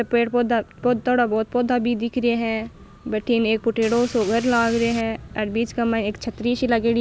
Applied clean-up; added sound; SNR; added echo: none; Rain; 15 dB; none.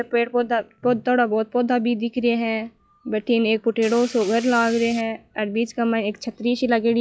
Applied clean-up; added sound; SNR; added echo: classical method log-MMSE.